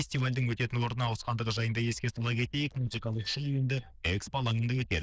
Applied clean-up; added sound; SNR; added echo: neural diffusion model UNIVERSE++.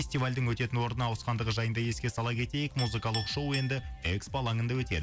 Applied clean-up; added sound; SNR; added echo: none; Chink, clink; 17 dB; none.